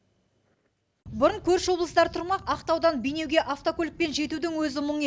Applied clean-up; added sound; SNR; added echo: none; none; none; none.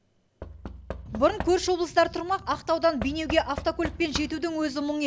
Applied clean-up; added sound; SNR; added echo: none; Knock / Wood; 13 dB; none.